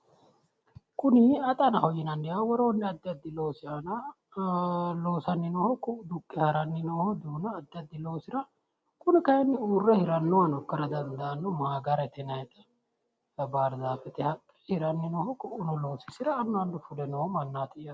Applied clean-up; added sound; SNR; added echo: none; none; none; none.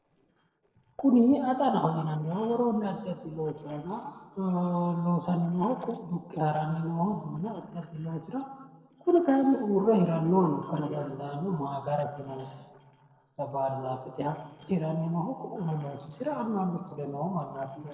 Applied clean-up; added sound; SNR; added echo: neural separator model SepFormer DNS4.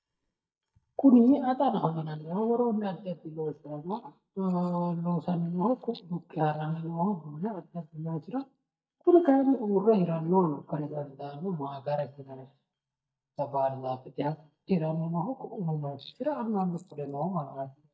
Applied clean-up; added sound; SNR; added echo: neural mask model DeepFilterNet 3.